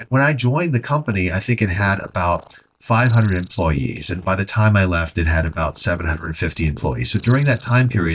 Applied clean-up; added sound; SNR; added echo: neural mask model DeepFilterNet 3.